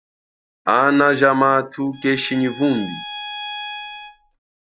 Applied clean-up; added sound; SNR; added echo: none; Bowed string instrument; 13 dB; none.